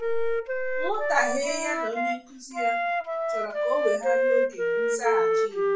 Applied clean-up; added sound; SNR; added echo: none; Wind instrument, woodwind instrument; -4 dB; reverberation time 0.3 s.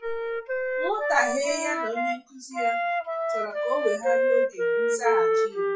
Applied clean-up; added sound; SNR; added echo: classical method WPE with log-MMSE.